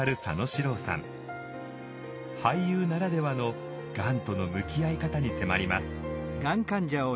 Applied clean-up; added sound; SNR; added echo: none; none; none; none.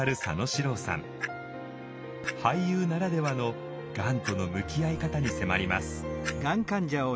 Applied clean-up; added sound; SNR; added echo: none; Clock; 15 dB; none.